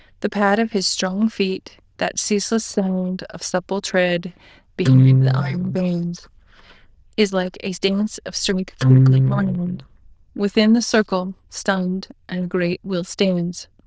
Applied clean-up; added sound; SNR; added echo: neural diffusion model UNIVERSE++.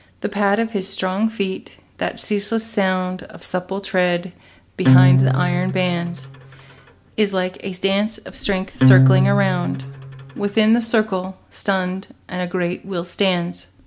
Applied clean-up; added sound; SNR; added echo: none; Acoustic guitar; -3 dB; none.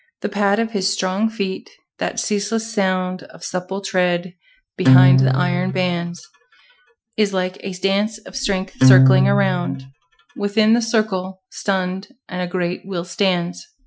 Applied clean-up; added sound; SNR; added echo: classical method Wiener filter.